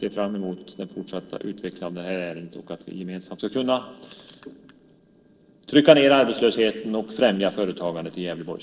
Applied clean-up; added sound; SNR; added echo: neural separator model SepFormer DNS4.